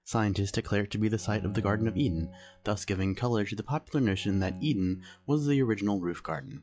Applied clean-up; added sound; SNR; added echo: classical method log-MMSE.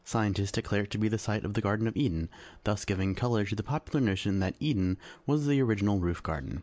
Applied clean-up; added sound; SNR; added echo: none; none; none; none.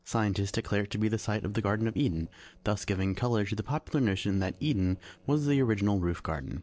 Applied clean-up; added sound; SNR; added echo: neural separator model SepFormer DNS4.